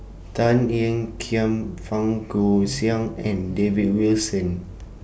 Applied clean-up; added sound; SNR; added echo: none; none; none; none.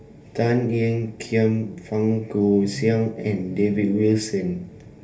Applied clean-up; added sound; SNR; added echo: none; none; none; reverberation time 0.3 s.